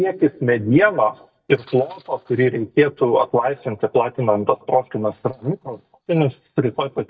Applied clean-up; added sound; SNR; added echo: neural mask model DeepFilterNet 3.